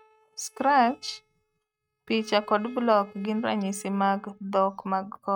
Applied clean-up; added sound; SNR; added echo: neural mask model RNNoise.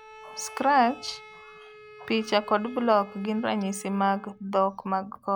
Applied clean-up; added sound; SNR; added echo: none; Bowed string instrument; 19 dB; none.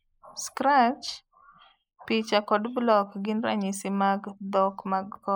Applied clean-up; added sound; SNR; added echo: neural mask model Resemble Enhance denoiser.